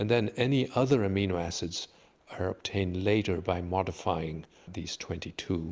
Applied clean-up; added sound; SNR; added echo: none; none; none; none.